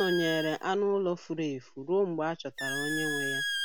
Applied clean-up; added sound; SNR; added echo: none; Squeak; 6 dB; none.